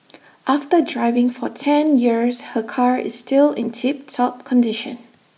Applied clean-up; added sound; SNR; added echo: none; none; none; none.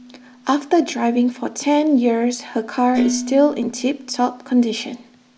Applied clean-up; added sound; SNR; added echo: none; Dishes, pots, and pans; 11 dB; none.